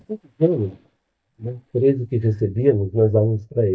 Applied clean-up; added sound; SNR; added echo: neural mask model DeepFilterNet 3.